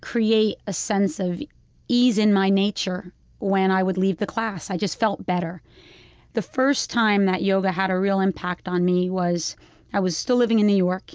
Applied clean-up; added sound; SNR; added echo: none; none; none; none.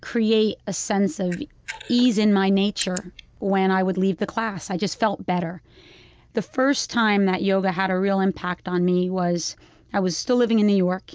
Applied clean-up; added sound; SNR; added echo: none; Camera; 17 dB; none.